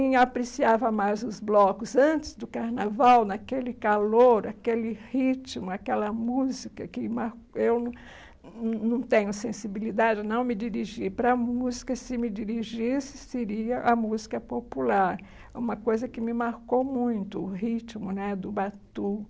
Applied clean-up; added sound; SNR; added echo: none; none; none; none.